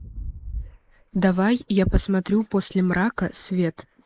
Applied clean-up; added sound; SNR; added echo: neural mask model Resemble Enhance denoiser.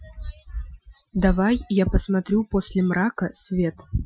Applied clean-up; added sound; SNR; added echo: classical method Wiener filter.